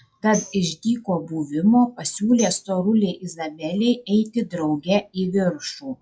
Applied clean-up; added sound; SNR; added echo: classical method log-MMSE.